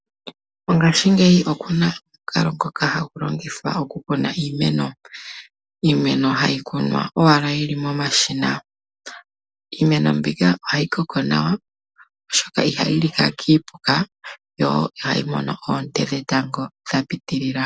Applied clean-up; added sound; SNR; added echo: none; none; none; none.